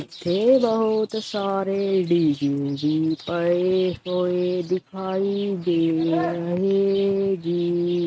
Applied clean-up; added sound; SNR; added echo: neural mask model RNNoise.